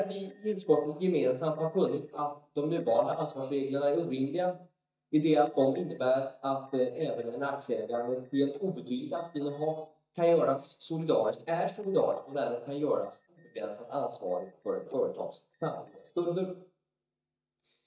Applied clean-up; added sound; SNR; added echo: neural mask model DeepFilterNet 3.